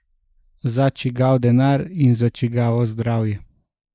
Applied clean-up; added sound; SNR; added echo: neural mask model Resemble Enhance denoiser.